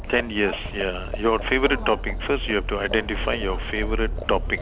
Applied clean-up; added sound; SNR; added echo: none; Livestock, farm animals, working animals; 5 dB; none.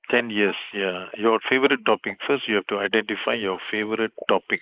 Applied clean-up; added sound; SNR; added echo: neural mask model Resemble Enhance denoiser.